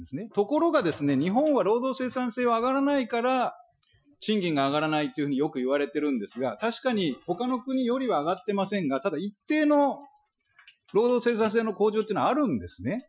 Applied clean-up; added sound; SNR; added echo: classical method Wiener filter.